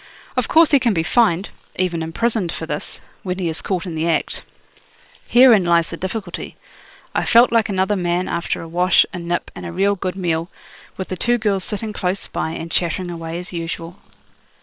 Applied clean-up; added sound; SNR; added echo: neural separator model SepFormer WHAM!.